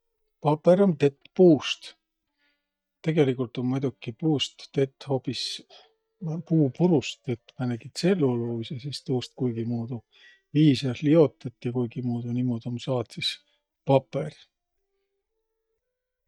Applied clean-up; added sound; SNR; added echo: neural mask model DeepFilterNet 3.